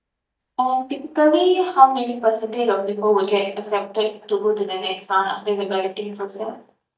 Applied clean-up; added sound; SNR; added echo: neural mask model DeepFilterNet 3.